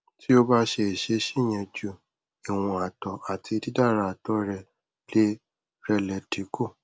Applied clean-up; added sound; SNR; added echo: none; none; none; none.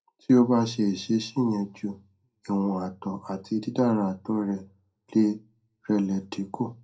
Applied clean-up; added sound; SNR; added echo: none; none; none; reverberation time 0.2 s.